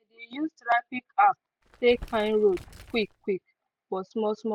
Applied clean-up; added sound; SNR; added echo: none; Crumpling, crinkling; 18 dB; none.